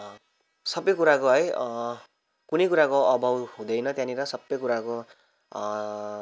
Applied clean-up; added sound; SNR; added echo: none; none; none; none.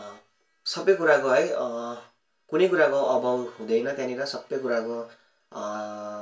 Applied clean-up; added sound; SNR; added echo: none; none; none; reverberation time 0.3 s.